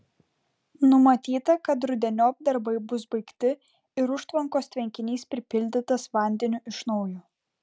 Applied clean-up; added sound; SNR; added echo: none; none; none; none.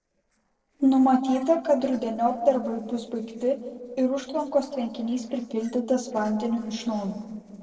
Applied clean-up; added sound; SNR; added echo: neural separator model SepFormer DNS4.